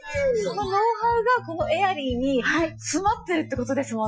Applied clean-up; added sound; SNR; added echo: classical method Wiener filter.